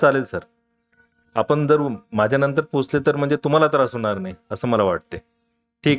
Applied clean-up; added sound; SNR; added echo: neural mask model RNNoise.